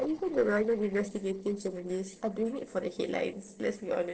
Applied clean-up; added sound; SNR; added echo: neural separator model SepFormer DNS4.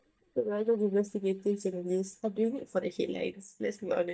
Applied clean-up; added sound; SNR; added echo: neural mask model DeepFilterNet 3.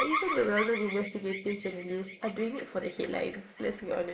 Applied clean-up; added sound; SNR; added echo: neural mask model Resemble Enhance denoiser.